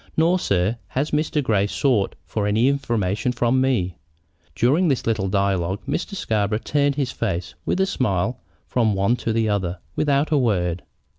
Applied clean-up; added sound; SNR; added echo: none; none; none; none.